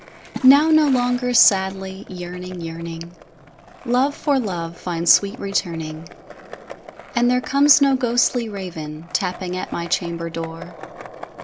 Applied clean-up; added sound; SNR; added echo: none; Water / Splash, splatter + Skateboard; 17 dB; none.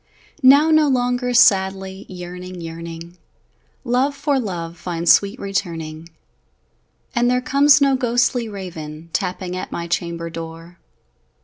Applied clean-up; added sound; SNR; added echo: none; none; none; none.